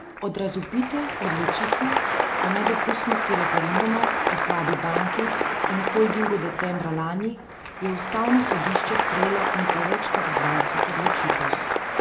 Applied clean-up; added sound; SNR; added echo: none; Applause; -3 dB; none.